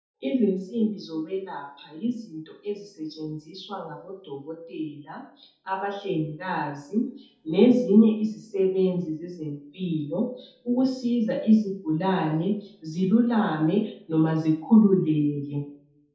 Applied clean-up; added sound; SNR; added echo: none; none; none; reverberation time 0.5 s.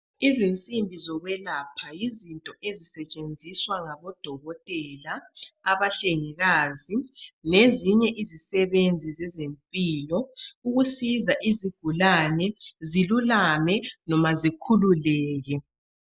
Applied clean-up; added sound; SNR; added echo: none; none; none; none.